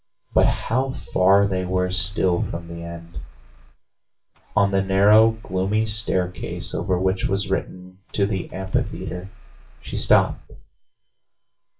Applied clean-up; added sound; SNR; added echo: none; Engine starting / Car; 16 dB; reverberation time 0.2 s.